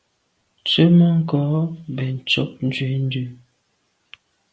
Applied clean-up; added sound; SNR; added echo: none; none; none; none.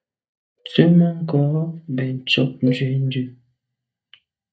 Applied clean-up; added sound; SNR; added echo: neural mask model DeepFilterNet 3.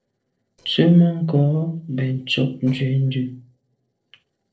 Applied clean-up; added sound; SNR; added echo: neural separator model SepFormer DNS4.